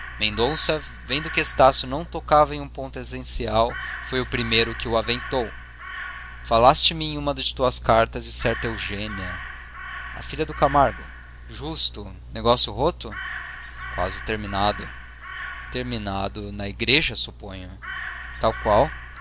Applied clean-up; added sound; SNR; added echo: none; Crow; 15 dB; none.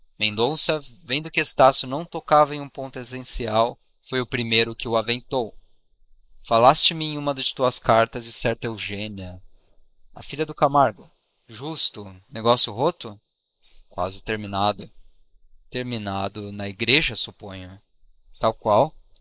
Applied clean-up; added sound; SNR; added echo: neural mask model Resemble Enhance denoiser.